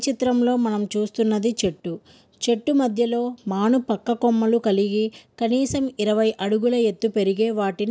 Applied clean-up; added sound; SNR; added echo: none; none; none; none.